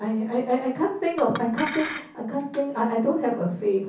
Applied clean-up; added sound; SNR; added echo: none; Chink, clink; 12 dB; reverberation time 0.6 s.